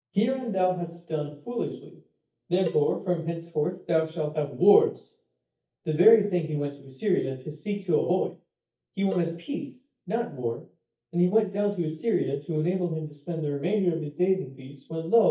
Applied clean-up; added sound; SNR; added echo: neural mask model DeepFilterNet 3.